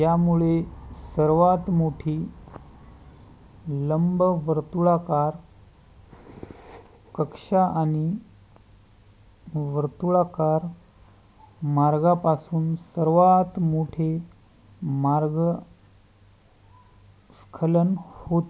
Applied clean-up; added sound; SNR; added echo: none; none; none; none.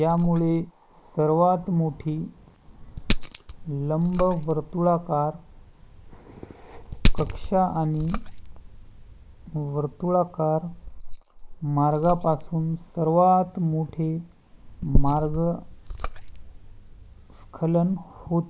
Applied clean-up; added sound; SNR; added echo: neural mask model Resemble Enhance denoiser.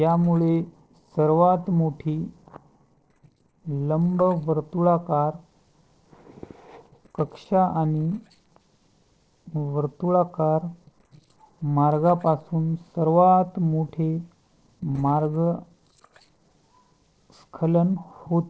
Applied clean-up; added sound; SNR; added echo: neural separator model SepFormer DNS4.